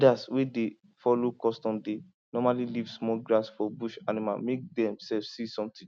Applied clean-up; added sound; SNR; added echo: none; none; none; none.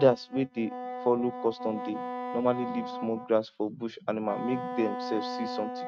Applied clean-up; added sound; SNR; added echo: neural mask model RNNoise.